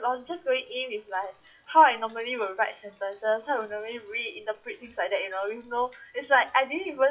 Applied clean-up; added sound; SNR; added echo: classical method WPE with log-MMSE.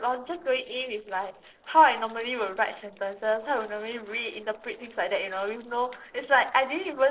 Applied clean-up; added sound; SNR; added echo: neural separator model SepFormer DNS4.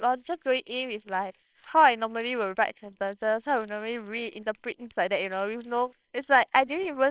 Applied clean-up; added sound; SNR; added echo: neural separator model SepFormer WHAMR!.